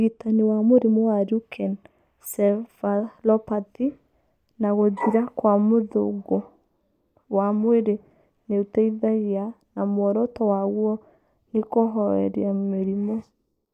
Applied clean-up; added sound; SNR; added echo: neural mask model Resemble Enhance denoiser.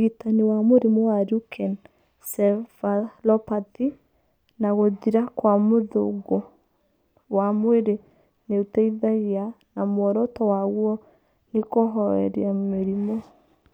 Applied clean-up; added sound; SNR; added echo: none; none; none; none.